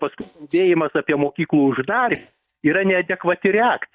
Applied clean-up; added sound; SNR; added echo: neural mask model DeepFilterNet 3.